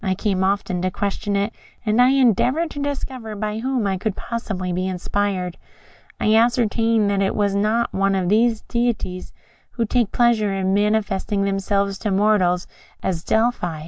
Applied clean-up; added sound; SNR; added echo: none; none; none; none.